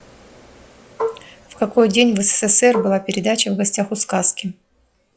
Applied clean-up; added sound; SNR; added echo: classical method log-MMSE.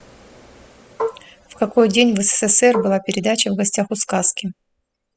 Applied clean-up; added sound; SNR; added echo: classical method spectral subtraction.